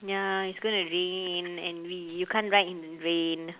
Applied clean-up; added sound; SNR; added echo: none; none; none; none.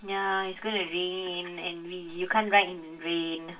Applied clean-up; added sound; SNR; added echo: none; none; none; reverberation time 0.2 s.